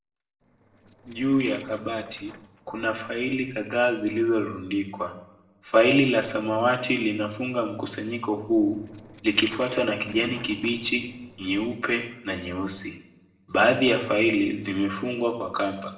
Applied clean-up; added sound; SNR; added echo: neural separator model SepFormer DNS4.